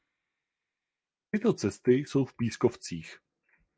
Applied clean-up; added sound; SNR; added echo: none; none; none; none.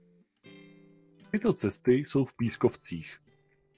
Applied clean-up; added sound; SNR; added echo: neural separator model SepFormer DNS4.